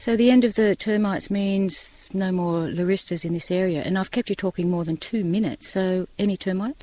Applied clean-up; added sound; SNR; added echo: none; none; none; none.